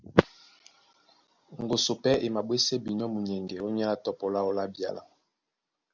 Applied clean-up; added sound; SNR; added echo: none; none; none; none.